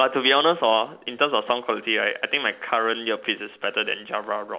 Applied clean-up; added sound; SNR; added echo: none; none; none; none.